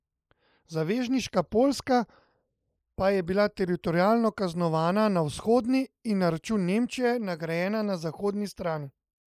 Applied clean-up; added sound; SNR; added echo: neural mask model Resemble Enhance denoiser.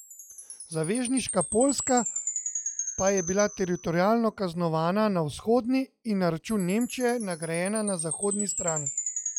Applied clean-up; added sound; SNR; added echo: classical method log-MMSE.